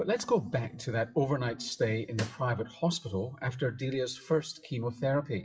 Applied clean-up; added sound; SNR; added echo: classical method WPE with log-MMSE.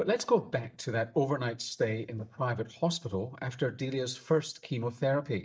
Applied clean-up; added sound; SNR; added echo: neural mask model DeepFilterNet 3.